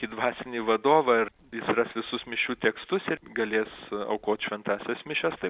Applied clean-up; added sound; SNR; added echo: none; none; none; none.